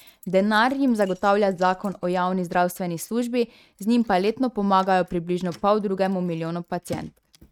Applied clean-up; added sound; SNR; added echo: neural mask model RNNoise.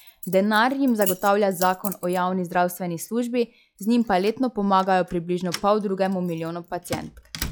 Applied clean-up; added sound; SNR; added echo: classical method log-MMSE.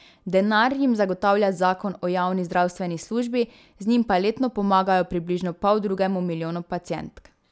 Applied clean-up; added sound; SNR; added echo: none; none; none; none.